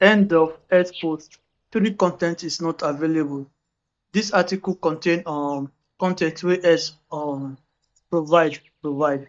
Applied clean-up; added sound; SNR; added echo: neural mask model DeepFilterNet 3.